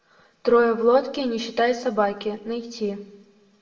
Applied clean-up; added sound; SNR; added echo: none; none; none; reverberation time 0.6 s.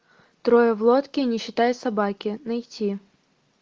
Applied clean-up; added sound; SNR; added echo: none; none; none; none.